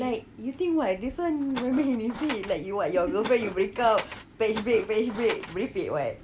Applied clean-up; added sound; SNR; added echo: none; Tools; 12 dB; none.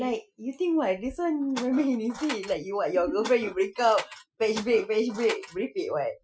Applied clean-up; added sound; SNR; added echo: classical method Wiener filter.